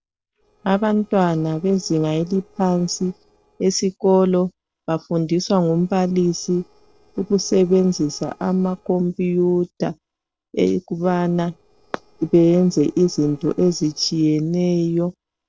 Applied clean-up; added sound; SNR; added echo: neural separator model SepFormer DNS4.